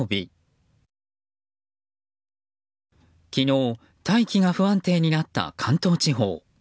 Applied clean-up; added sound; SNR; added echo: none; none; none; none.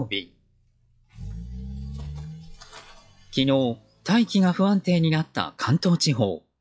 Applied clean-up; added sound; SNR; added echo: classical method log-MMSE.